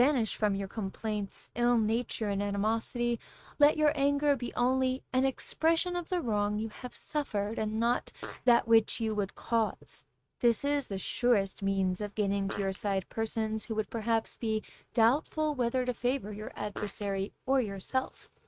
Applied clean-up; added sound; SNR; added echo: neural mask model RNNoise.